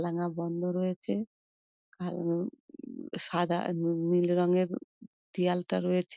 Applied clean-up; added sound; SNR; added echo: none; none; none; none.